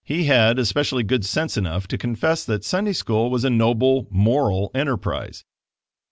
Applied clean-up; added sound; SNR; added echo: none; none; none; none.